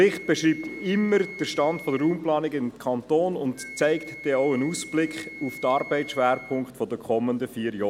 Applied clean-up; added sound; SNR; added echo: none; Wind instrument, woodwind instrument; 17 dB; none.